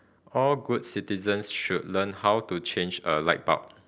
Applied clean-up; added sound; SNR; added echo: none; none; none; none.